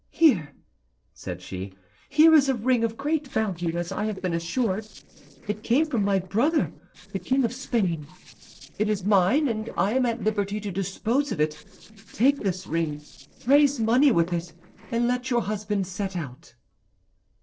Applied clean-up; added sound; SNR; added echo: neural separator model SepFormer DNS4.